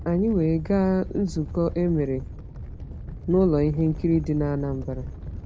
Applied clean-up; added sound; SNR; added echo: none; Animal; 10 dB; none.